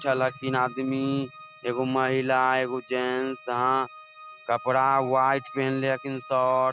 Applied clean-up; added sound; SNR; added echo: none; Organ; 19 dB; none.